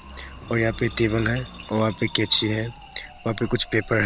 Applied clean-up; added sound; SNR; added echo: none; Motorcycle / Dog; 15 dB; none.